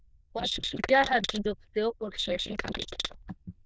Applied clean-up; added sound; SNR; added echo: neural diffusion model UNIVERSE++.